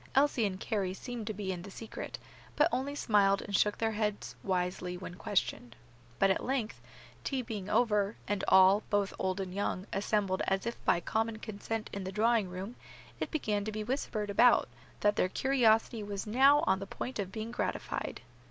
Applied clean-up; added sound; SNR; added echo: none; none; none; none.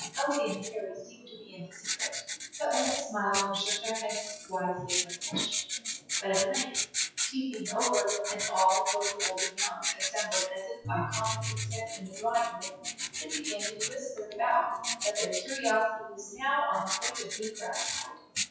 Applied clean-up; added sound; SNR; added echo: classical method WPE with log-MMSE.